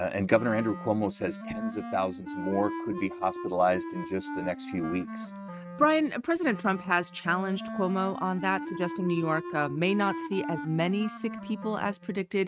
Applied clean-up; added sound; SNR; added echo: neural mask model RNNoise.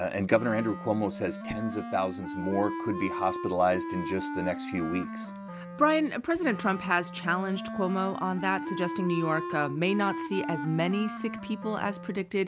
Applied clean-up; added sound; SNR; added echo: none; Wind instrument, woodwind instrument; 8 dB; none.